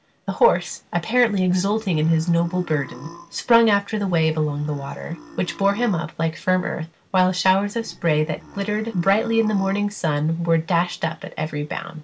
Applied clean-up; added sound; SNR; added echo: none; Burping, eructation; 20 dB; none.